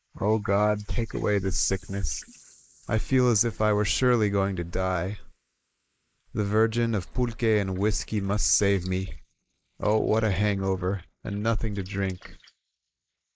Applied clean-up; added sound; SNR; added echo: neural mask model Resemble Enhance denoiser.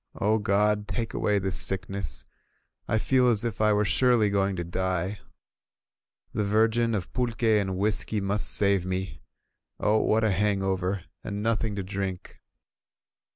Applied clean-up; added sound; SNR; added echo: none; none; none; none.